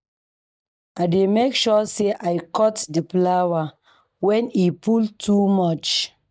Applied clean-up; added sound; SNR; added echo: neural mask model DeepFilterNet 3.